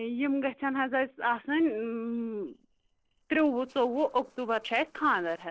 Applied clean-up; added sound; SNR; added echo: neural separator model SepFormer DNS4.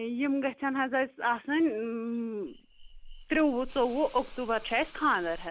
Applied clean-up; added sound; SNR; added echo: none; Hiss / Insect; 15 dB; none.